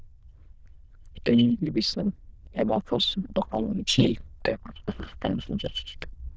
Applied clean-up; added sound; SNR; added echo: neural diffusion model UNIVERSE++.